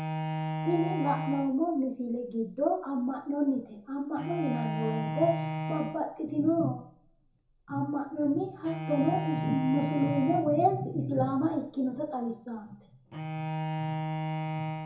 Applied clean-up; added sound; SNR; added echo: none; Bowed string instrument; 6 dB; reverberation time 0.6 s.